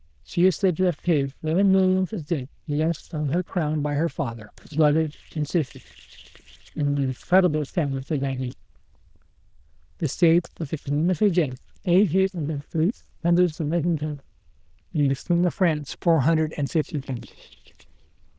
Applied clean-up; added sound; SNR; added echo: neural diffusion model UNIVERSE++.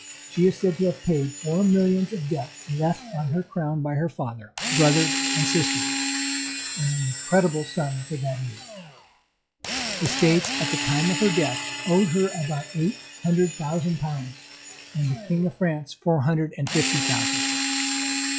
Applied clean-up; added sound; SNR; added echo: classical method log-MMSE.